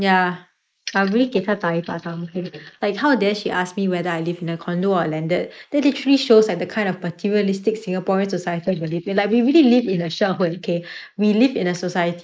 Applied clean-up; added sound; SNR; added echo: neural mask model Resemble Enhance denoiser.